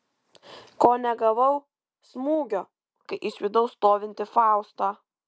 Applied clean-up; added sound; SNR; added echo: none; none; none; none.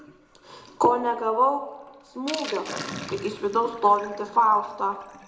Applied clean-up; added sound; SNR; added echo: none; Sink (filling or washing); 15 dB; reverberation time 0.6 s.